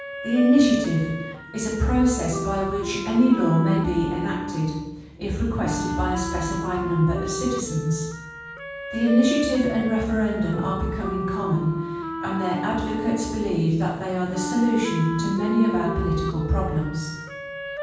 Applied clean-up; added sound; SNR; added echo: none; Wind instrument, woodwind instrument; 8 dB; reverberation time 1.2 s.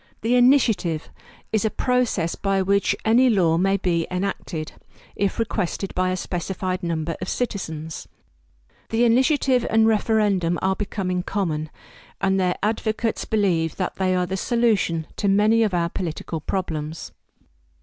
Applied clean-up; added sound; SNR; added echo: none; none; none; none.